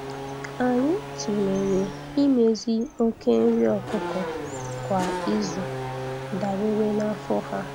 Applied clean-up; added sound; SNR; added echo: none; Race car, auto racing / Accelerating, revving, vroom; 8 dB; none.